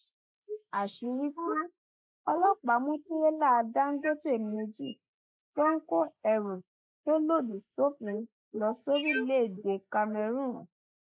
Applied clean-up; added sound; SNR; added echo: neural mask model Resemble Enhance denoiser.